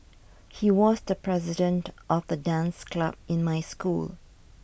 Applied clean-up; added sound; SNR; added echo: none; none; none; none.